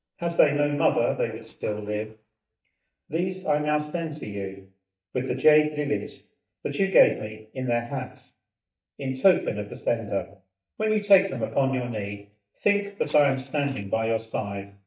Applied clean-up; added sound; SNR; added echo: neural mask model DeepFilterNet 3.